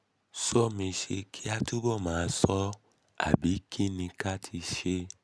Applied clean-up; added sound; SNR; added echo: none; none; none; none.